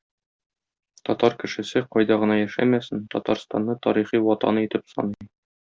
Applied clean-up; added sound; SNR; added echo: none; none; none; none.